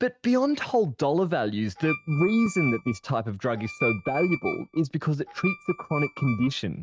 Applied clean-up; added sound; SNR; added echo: neural mask model RNNoise.